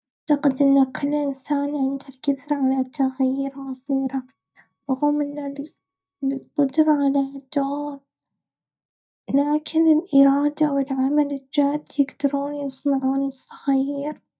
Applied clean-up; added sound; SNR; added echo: neural mask model DeepFilterNet 3.